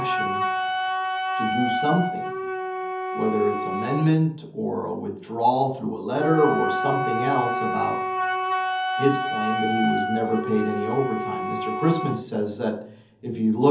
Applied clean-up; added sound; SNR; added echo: none; Wind instrument, woodwind instrument; 2 dB; reverberation time 0.7 s.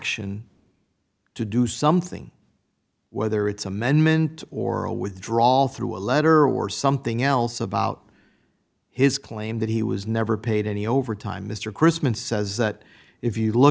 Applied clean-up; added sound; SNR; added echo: none; none; none; none.